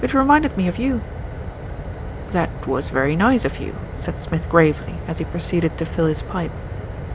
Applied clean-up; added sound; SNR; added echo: none; Fire; 8 dB; none.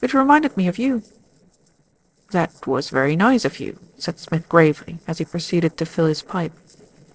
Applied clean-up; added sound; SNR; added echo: neural separator model SepFormer DNS4.